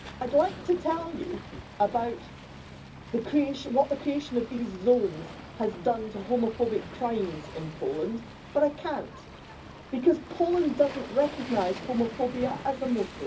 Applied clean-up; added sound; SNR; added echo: none; Waves, surf; 14 dB; reverberation time 0.4 s.